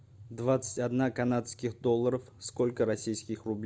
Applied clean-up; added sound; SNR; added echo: none; none; none; none.